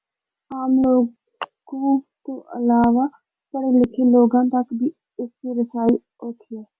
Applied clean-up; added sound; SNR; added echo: none; none; none; none.